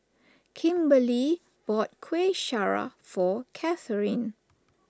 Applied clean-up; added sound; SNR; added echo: none; none; none; none.